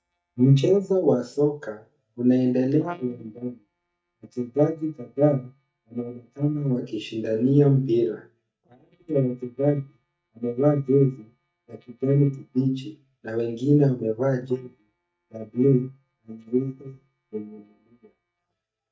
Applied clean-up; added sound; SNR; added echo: neural mask model DeepFilterNet 3.